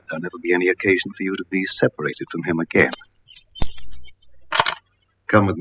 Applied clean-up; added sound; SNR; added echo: classical method spectral subtraction.